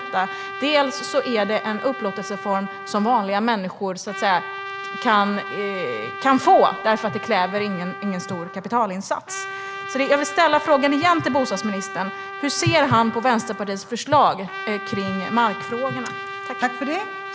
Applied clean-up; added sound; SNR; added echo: none; Trumpet; 10 dB; none.